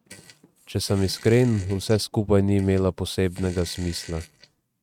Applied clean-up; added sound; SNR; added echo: neural mask model RNNoise.